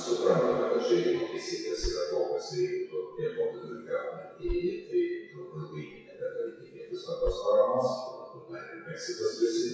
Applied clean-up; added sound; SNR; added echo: classical method WPE with log-MMSE.